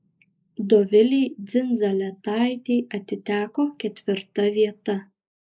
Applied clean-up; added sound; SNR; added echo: neural mask model Resemble Enhance denoiser.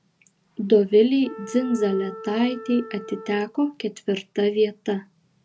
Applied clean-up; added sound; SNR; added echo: none; Wind instrument, woodwind instrument; 16 dB; none.